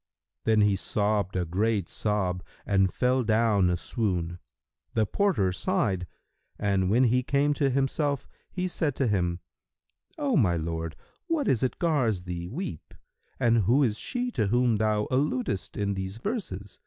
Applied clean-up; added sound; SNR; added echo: none; none; none; none.